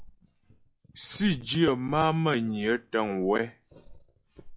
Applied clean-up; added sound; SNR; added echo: classical method log-MMSE.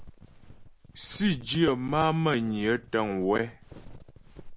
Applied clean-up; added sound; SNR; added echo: none; Walk, footsteps; 17 dB; none.